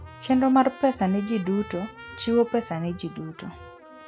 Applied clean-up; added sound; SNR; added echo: none; Trumpet; 20 dB; none.